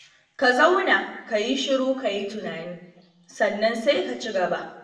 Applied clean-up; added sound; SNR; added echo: none; none; none; reverberation time 0.8 s.